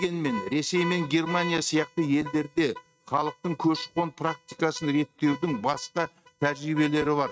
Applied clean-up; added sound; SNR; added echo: neural mask model RNNoise.